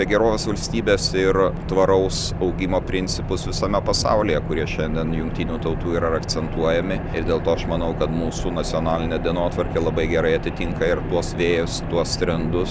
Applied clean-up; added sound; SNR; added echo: none; none; none; none.